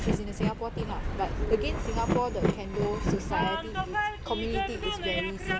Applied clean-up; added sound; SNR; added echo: none; Train; -3 dB; none.